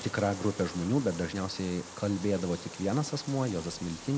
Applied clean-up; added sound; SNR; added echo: none; Bathtub (filling or washing); 15 dB; none.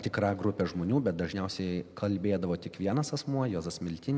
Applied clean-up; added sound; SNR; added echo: none; none; none; none.